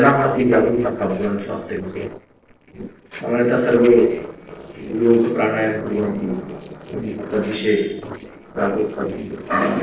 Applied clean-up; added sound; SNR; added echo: neural separator model SepFormer DNS4.